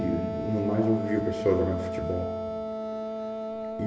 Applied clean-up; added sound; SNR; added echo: none; Wind instrument, woodwind instrument; 3 dB; reverberation time 1.3 s.